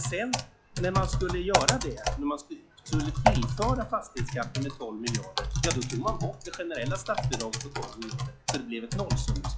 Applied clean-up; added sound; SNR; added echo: classical method log-MMSE.